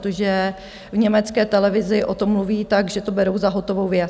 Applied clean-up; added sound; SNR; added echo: none; none; none; none.